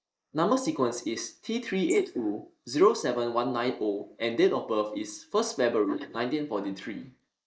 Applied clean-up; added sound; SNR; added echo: neural mask model Resemble Enhance denoiser.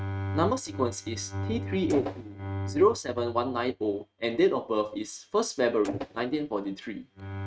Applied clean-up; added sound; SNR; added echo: neural mask model RNNoise.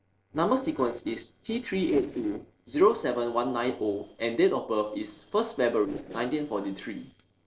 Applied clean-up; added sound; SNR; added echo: neural separator model SepFormer DNS4.